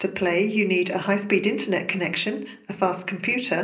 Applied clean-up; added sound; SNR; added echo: none; none; none; reverberation time 0.5 s.